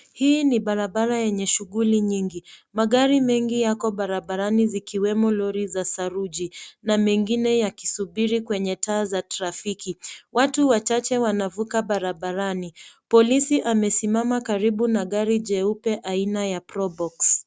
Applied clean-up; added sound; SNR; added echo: none; none; none; none.